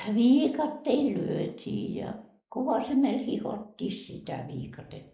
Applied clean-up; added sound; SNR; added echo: neural mask model Resemble Enhance denoiser.